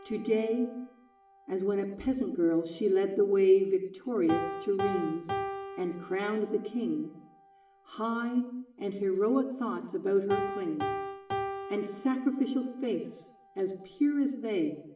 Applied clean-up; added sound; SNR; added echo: none; Piano; 11 dB; reverberation time 0.8 s.